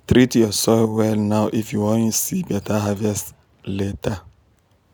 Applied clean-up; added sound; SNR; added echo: none; none; none; none.